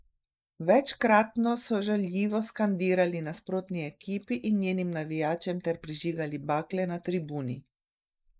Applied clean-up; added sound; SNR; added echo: neural mask model Resemble Enhance denoiser.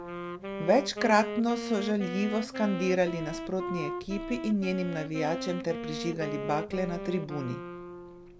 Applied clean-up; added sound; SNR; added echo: none; Wind instrument, woodwind instrument; 7 dB; none.